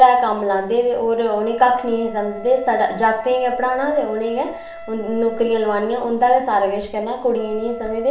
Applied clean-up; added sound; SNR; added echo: none; Wind instrument, woodwind instrument; 18 dB; reverberation time 0.5 s.